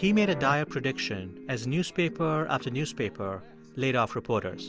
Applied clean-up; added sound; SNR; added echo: none; none; none; none.